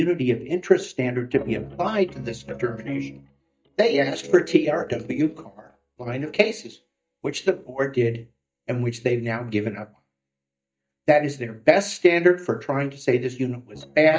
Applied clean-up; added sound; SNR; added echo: neural mask model DeepFilterNet 3.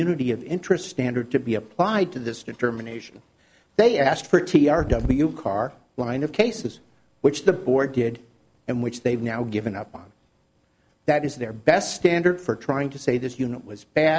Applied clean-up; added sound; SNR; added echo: none; none; none; none.